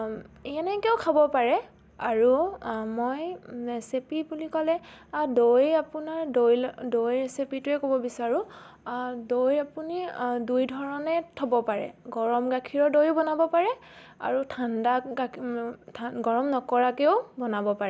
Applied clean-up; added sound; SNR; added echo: none; none; none; none.